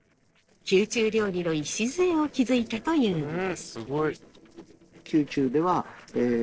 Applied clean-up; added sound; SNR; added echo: neural separator model SepFormer DNS4.